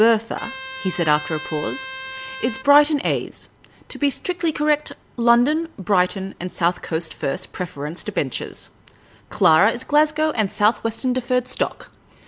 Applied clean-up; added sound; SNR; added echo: none; Trumpet; 12 dB; none.